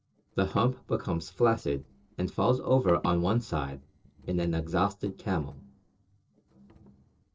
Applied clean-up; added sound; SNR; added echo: neural separator model SepFormer DNS4.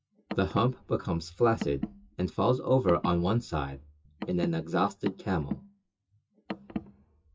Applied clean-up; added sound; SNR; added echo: classical method WPE with log-MMSE.